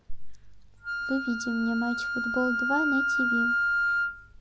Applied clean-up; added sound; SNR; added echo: none; Wind instrument, woodwind instrument; -2 dB; none.